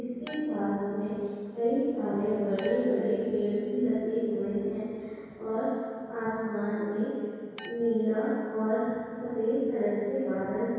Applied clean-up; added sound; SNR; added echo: none; Chink, clink; 17 dB; reverberation time 2.0 s.